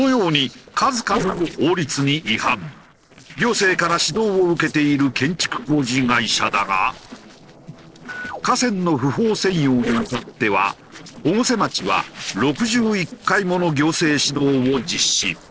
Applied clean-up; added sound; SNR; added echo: neural separator model SepFormer DNS4.